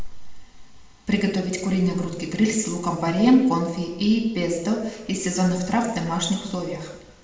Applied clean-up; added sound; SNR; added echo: none; none; none; reverberation time 0.9 s.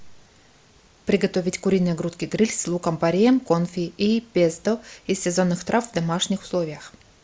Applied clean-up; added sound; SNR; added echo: none; none; none; none.